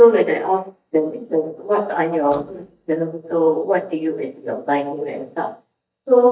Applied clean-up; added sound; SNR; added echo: neural mask model DeepFilterNet 3.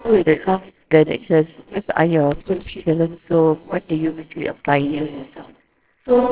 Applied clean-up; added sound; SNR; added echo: neural separator model SepFormer WHAMR!.